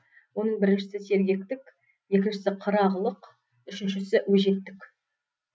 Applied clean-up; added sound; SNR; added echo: none; none; none; none.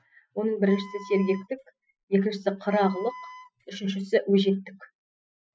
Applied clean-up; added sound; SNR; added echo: classical method spectral subtraction.